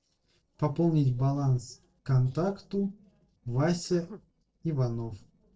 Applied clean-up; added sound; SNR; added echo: neural separator model SepFormer DNS4.